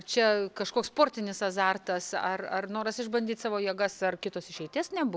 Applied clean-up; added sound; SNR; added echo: none; none; none; none.